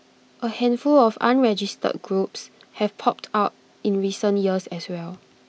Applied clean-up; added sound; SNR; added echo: none; none; none; none.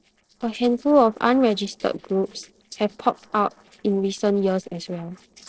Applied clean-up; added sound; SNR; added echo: neural separator model SepFormer DNS4.